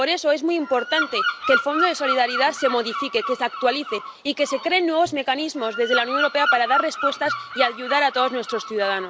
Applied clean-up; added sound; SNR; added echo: none; Bird vocalization, bird call, bird song; 5 dB; none.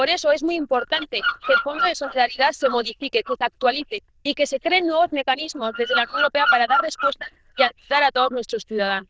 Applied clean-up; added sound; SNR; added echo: neural diffusion model UNIVERSE++.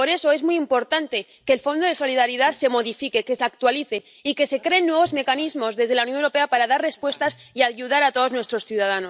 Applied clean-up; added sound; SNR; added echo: none; none; none; none.